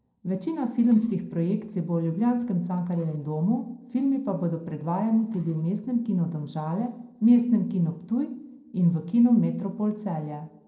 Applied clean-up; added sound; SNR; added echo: neural separator model SepFormer DNS4.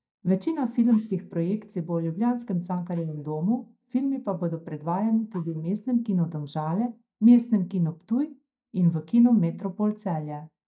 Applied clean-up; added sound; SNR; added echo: neural mask model DeepFilterNet 3.